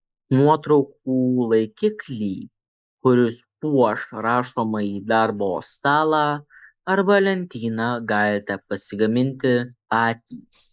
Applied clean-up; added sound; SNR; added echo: neural mask model Resemble Enhance denoiser.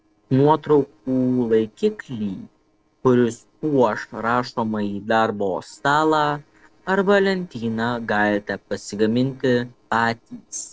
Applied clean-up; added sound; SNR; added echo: neural separator model SepFormer DNS4.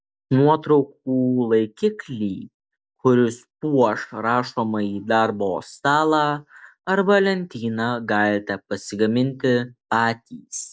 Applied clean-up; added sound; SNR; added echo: none; none; none; none.